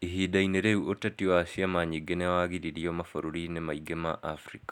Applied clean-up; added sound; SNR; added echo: none; none; none; none.